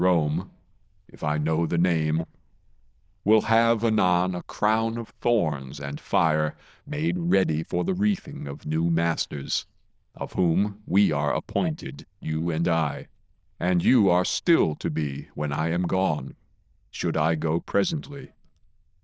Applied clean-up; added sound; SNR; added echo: neural diffusion model UNIVERSE++.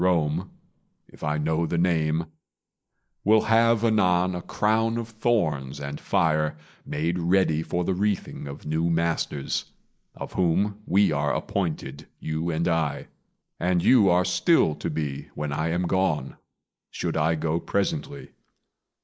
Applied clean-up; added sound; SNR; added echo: neural mask model Resemble Enhance denoiser.